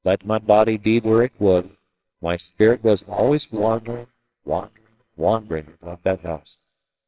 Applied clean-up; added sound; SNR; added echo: neural separator model SepFormer WHAMR!.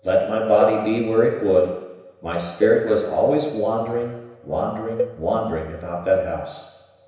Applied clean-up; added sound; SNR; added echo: none; Cowbell; 11 dB; reverberation time 1.0 s.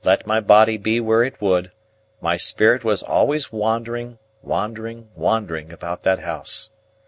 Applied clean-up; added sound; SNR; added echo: none; none; none; none.